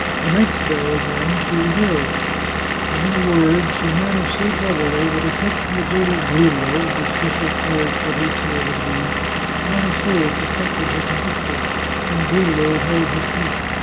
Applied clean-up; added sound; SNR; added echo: none; Engine / Vehicle; 0 dB; none.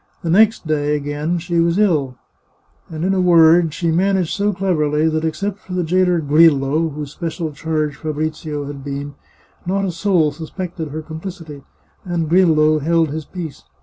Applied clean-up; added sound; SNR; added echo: none; none; none; none.